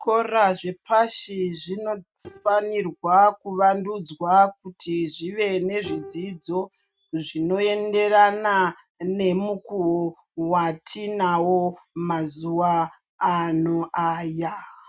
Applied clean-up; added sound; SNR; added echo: neural mask model RNNoise.